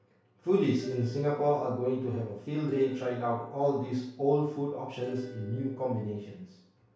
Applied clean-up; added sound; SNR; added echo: none; Plucked string instrument; 14 dB; reverberation time 0.6 s.